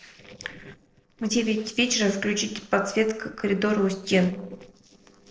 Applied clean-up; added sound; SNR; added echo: neural separator model SepFormer DNS4.